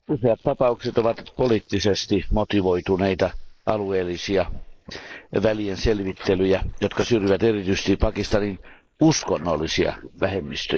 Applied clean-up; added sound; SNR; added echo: neural mask model Resemble Enhance denoiser.